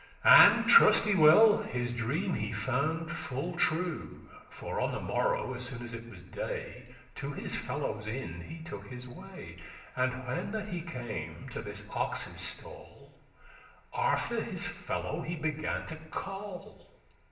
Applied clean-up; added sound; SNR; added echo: none; none; none; reverberation time 0.9 s.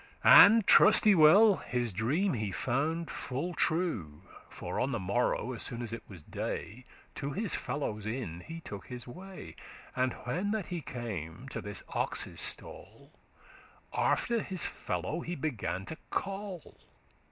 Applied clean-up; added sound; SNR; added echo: none; none; none; none.